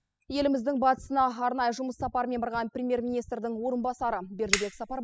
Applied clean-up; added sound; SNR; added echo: classical method spectral subtraction.